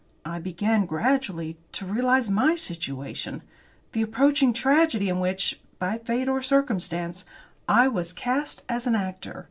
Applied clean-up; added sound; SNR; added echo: none; none; none; none.